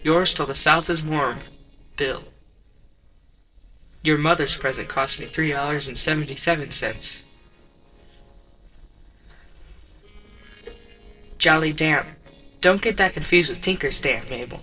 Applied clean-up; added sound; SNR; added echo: neural separator model SepFormer DNS4.